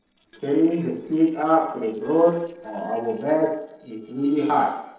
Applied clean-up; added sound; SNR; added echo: neural separator model SepFormer DNS4.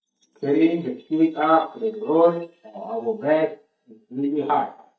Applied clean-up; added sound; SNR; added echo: neural mask model DeepFilterNet 3.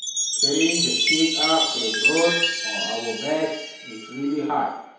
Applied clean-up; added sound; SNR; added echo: none; Chime; -1 dB; reverberation time 2.2 s.